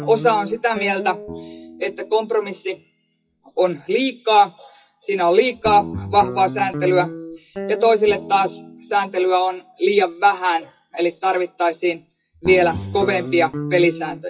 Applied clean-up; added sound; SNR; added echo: classical method WPE with log-MMSE.